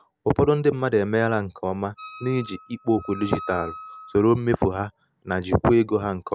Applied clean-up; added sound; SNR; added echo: none; Wind instrument, woodwind instrument; 16 dB; none.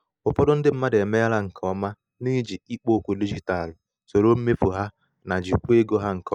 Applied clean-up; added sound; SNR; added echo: neural mask model DeepFilterNet 3.